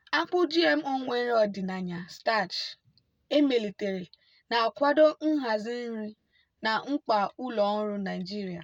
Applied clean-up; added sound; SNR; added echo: none; none; none; none.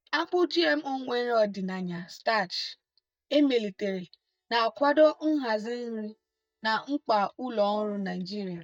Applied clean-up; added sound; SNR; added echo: neural mask model DeepFilterNet 3.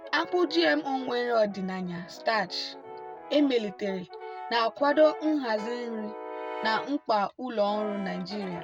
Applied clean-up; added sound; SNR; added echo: none; Brass instrument; 13 dB; none.